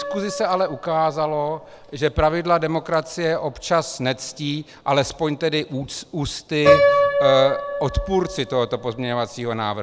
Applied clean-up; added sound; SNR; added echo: none; Piano; 3 dB; none.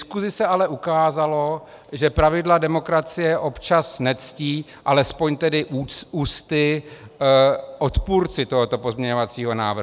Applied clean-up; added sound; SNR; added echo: none; none; none; none.